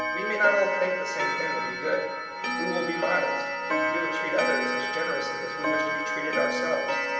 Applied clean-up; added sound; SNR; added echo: none; Clock; -1 dB; reverberation time 1.3 s.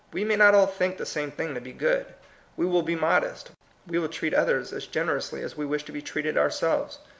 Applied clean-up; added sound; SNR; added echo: none; none; none; none.